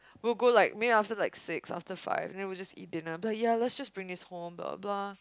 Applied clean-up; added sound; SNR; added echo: none; none; none; none.